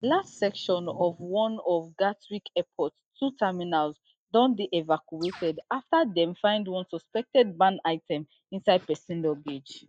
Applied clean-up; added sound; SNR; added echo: neural mask model DeepFilterNet 3.